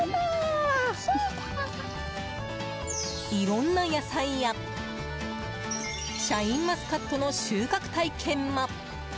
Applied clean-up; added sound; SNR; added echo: none; Drum kit; 20 dB; none.